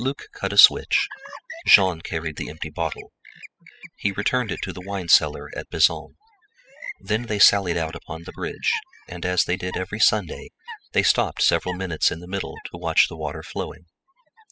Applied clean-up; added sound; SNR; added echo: classical method spectral subtraction.